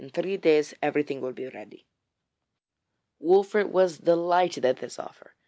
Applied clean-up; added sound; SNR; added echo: none; none; none; none.